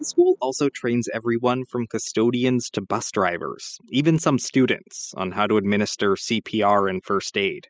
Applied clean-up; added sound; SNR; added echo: classical method spectral subtraction.